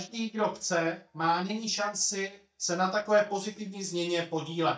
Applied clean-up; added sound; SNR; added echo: neural mask model DeepFilterNet 3.